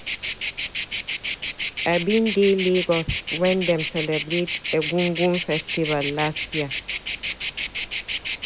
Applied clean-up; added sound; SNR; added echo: none; Insect; 5 dB; none.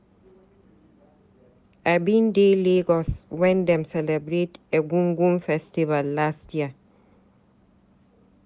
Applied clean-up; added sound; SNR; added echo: none; none; none; none.